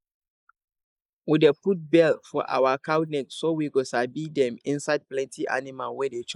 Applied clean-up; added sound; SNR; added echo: neural mask model Resemble Enhance denoiser.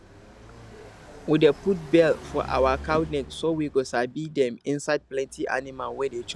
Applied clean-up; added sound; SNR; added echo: none; Car passing by + Thump, thud; 16 dB; none.